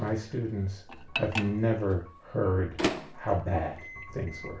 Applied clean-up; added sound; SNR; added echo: none; Microwave oven; 8 dB; reverberation time 0.3 s.